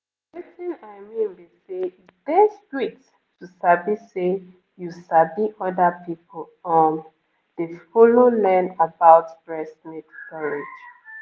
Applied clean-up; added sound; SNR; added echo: none; none; none; none.